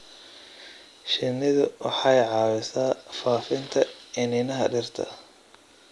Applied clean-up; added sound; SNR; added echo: none; none; none; none.